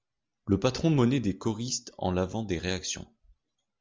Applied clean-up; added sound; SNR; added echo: none; none; none; none.